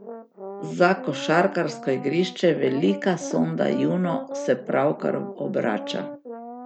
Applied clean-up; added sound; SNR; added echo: none; Brass instrument; 12 dB; none.